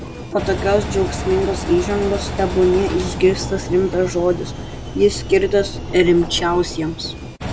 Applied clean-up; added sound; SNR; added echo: none; Engine; 7 dB; none.